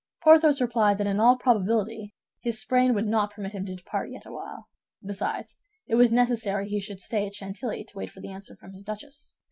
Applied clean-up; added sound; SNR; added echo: none; none; none; none.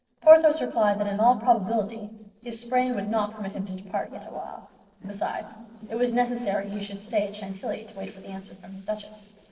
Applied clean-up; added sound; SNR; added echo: neural separator model SepFormer DNS4.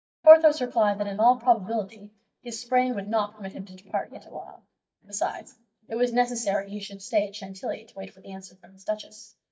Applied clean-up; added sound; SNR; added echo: neural mask model DeepFilterNet 3.